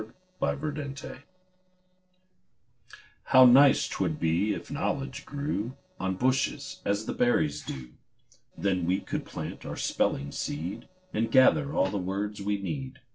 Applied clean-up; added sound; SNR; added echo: neural separator model SepFormer DNS4.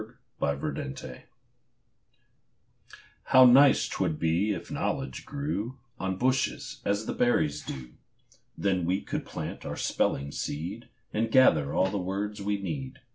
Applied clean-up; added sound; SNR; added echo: none; none; none; none.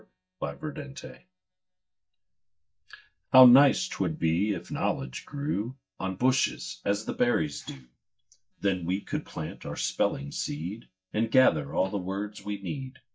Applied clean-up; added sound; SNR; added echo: neural mask model DeepFilterNet 3.